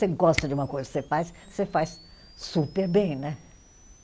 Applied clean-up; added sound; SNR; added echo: none; Camera; 15 dB; none.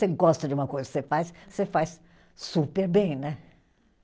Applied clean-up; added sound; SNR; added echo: none; none; none; none.